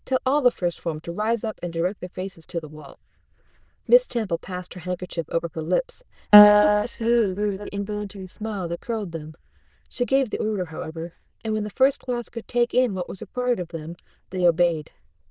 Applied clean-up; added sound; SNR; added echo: neural diffusion model UNIVERSE++.